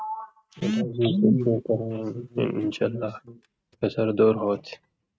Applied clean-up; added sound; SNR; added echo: neural mask model RNNoise.